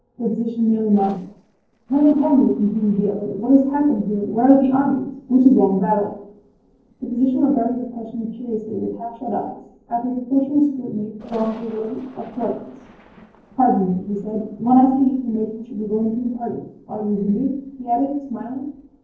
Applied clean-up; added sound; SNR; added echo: neural separator model SepFormer DNS4.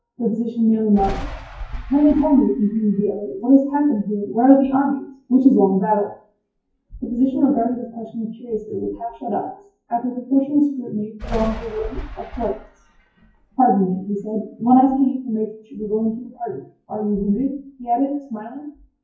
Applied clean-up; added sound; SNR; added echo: classical method WPE with log-MMSE.